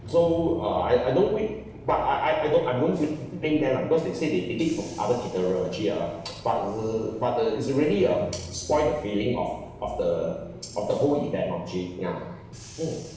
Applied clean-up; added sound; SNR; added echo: none; Bus / Engine; 16 dB; reverberation time 0.9 s.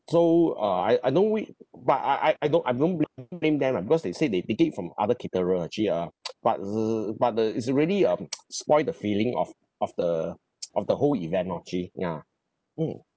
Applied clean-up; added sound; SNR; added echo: none; none; none; none.